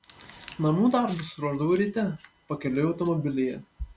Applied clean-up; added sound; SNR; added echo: none; none; none; none.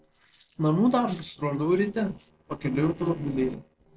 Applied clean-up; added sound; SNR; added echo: neural separator model SepFormer DNS4.